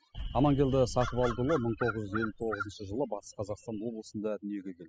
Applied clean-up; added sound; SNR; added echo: classical method spectral subtraction.